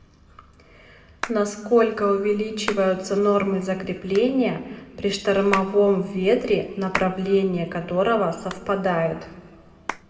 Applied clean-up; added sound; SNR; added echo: none; Hands; 16 dB; reverberation time 1.6 s.